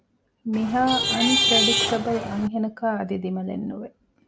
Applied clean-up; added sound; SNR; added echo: none; Traffic noise, roadway noise / Vehicle horn, car horn, honking; -2 dB; none.